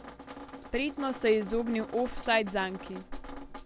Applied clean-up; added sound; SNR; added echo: none; Drip; 14 dB; none.